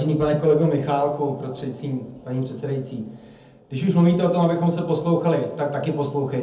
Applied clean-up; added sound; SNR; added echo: none; none; none; reverberation time 0.6 s.